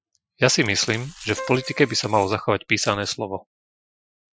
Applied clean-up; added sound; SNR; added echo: classical method Wiener filter.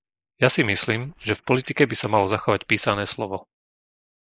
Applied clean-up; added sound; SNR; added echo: neural mask model Resemble Enhance denoiser.